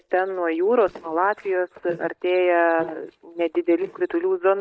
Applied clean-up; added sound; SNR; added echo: neural mask model DeepFilterNet 3.